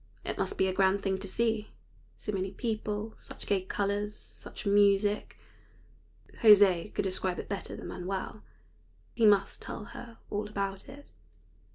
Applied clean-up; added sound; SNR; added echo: none; none; none; none.